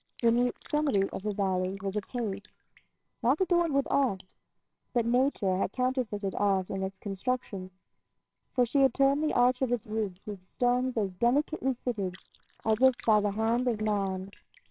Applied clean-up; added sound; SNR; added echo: neural separator model SepFormer WHAMR!.